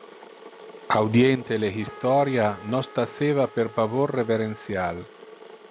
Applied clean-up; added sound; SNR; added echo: none; Boiling / Water + Trumpet; 18 dB; none.